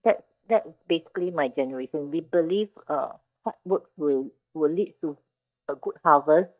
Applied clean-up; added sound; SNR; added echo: neural mask model DeepFilterNet 3.